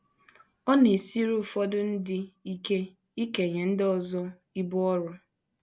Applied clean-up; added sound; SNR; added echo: none; none; none; none.